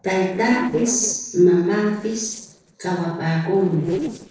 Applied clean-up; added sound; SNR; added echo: neural separator model SepFormer DNS4.